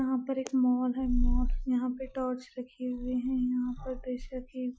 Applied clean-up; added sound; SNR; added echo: classical method Wiener filter.